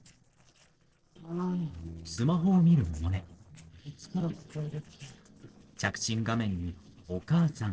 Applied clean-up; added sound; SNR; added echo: neural separator model SepFormer DNS4.